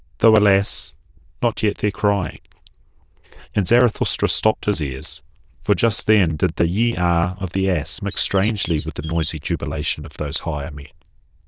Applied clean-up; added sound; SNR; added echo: neural diffusion model UNIVERSE++.